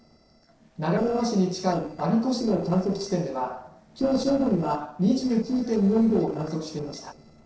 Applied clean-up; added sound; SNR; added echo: neural separator model SepFormer DNS4.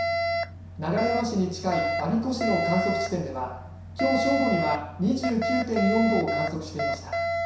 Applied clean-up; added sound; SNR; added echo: none; Alarm; 1 dB; reverberation time 0.7 s.